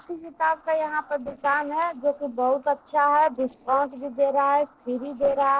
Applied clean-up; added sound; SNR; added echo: neural separator model SepFormer DNS4.